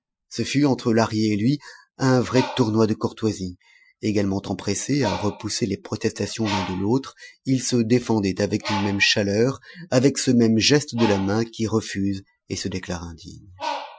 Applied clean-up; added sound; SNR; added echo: classical method Wiener filter.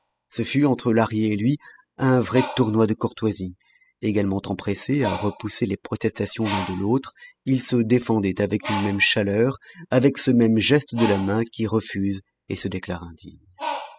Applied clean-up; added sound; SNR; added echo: classical method spectral subtraction.